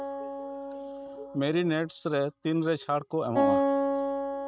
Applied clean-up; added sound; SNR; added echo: neural mask model RNNoise.